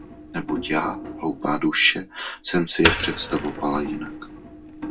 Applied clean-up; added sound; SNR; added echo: none; Wood; 6 dB; reverberation time 0.2 s.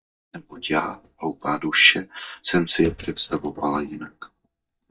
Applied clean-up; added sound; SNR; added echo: neural mask model DeepFilterNet 3.